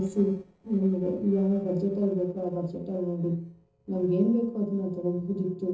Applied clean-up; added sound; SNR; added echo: neural separator model SepFormer DNS4.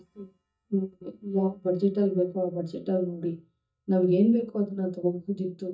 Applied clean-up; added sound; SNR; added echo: neural mask model DeepFilterNet 3.